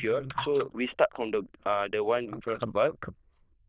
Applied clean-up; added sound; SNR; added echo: neural diffusion model UNIVERSE++.